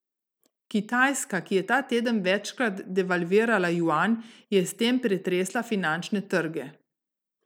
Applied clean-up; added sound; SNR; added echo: none; none; none; none.